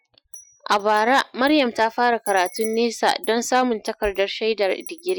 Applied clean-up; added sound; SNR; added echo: classical method Wiener filter.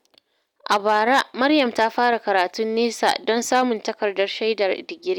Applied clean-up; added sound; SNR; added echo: none; none; none; none.